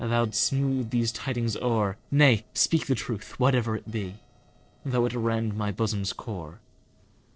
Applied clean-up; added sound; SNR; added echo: neural separator model SepFormer DNS4.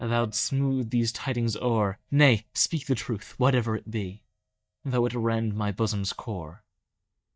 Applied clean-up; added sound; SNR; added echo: neural mask model DeepFilterNet 3.